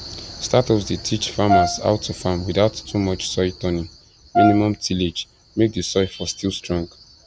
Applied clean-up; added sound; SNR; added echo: none; Brass instrument; 2 dB; none.